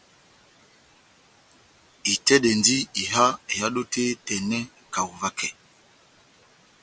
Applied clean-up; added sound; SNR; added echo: none; none; none; none.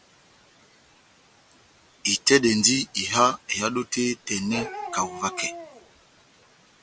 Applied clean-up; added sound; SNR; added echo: none; Bark; 11 dB; none.